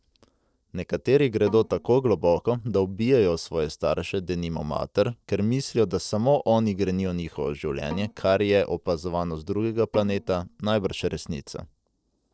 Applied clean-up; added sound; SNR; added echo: neural separator model SepFormer DNS4.